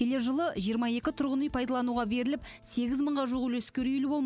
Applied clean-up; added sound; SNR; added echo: none; none; none; none.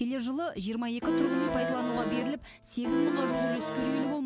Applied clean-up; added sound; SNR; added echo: none; Accordion; -2 dB; none.